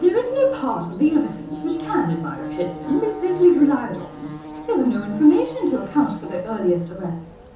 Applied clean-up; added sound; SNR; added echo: none; Buzz / Bird; 14 dB; reverberation time 0.7 s.